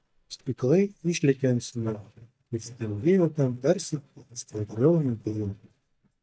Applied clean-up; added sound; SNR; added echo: neural mask model DeepFilterNet 3.